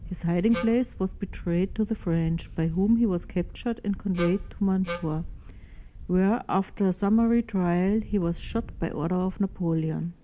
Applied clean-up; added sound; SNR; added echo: none; Wind instrument, woodwind instrument + Camera; 13 dB; none.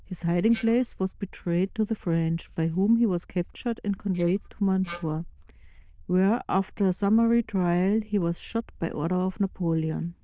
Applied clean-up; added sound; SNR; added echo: neural diffusion model UNIVERSE++.